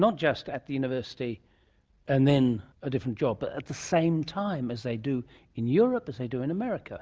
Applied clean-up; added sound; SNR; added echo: none; none; none; none.